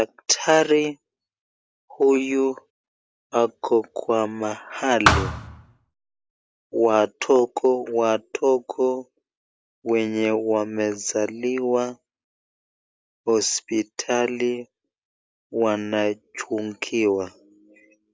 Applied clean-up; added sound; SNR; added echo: none; Thump, thud; 0 dB; none.